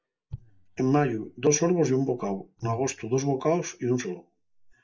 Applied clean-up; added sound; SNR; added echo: neural mask model DeepFilterNet 3.